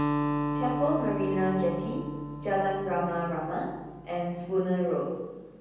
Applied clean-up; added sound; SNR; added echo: none; Acoustic guitar; 4 dB; reverberation time 1.1 s.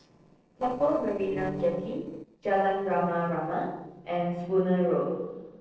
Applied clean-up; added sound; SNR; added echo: neural separator model SepFormer DNS4.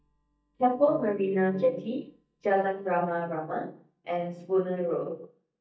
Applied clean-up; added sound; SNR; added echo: neural mask model DeepFilterNet 3.